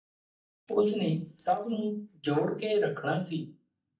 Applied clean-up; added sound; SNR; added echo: neural mask model DeepFilterNet 3.